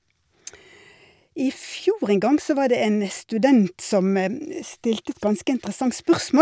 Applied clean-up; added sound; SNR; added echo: none; none; none; none.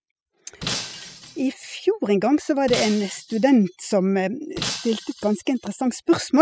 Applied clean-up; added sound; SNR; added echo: classical method spectral subtraction.